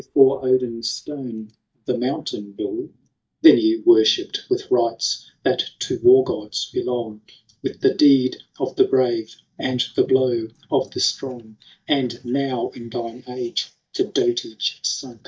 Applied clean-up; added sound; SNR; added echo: neural mask model DeepFilterNet 3.